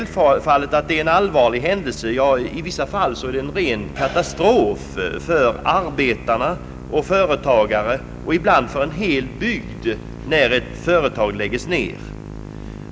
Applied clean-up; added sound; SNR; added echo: none; Musical instrument; 15 dB; none.